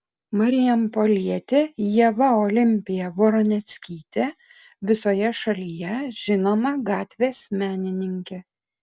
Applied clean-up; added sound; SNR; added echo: none; none; none; none.